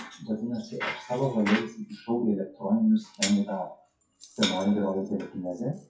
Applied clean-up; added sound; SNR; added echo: classical method WPE with log-MMSE.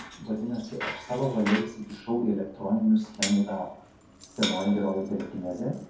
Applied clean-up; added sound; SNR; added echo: none; Bicycle; 11 dB; reverberation time 0.6 s.